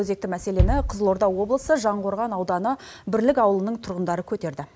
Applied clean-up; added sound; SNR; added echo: none; Bass drum; 4 dB; none.